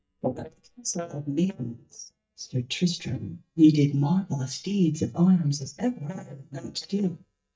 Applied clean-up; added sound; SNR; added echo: neural mask model DeepFilterNet 3.